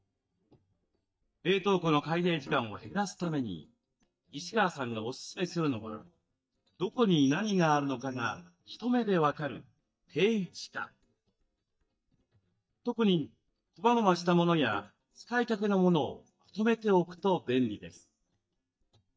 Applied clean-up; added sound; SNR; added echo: neural mask model DeepFilterNet 3.